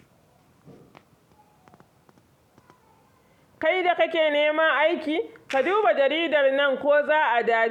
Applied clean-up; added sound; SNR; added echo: none; none; none; none.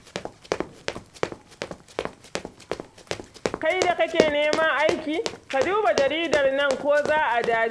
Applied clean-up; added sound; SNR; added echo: none; Run; 6 dB; none.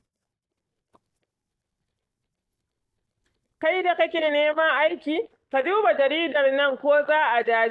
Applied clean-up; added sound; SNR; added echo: neural mask model DeepFilterNet 3.